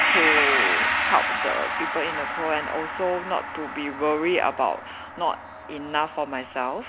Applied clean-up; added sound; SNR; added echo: none; Gong; -1 dB; none.